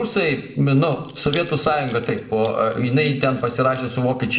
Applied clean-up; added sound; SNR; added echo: neural separator model SepFormer DNS4.